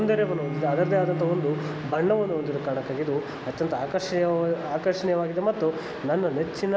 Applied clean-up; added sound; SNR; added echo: none; Bowed string instrument; 11 dB; none.